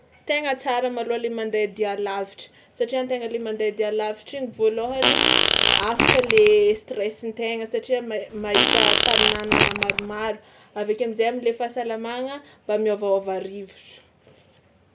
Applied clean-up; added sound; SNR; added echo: none; Fart; -4 dB; none.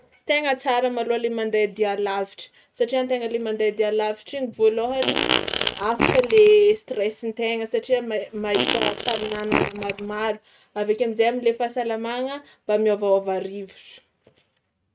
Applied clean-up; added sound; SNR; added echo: neural mask model RNNoise.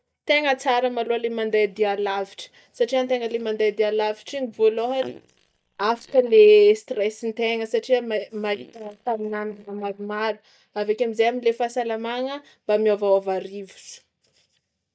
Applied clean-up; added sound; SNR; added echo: neural mask model DeepFilterNet 3.